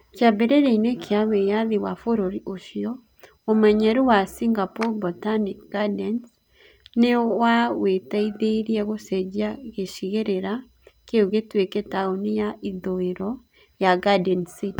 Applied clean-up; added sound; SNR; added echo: none; Clapping; 19 dB; none.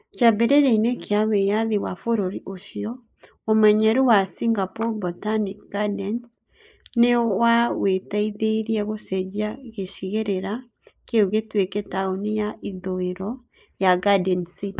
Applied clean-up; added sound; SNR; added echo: neural mask model Resemble Enhance denoiser.